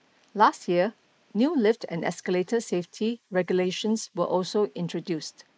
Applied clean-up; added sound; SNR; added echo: neural mask model Resemble Enhance denoiser.